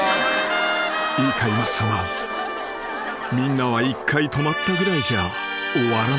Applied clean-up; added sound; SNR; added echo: none; none; none; none.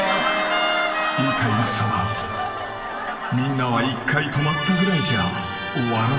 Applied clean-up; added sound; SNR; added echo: none; none; none; reverberation time 2.5 s.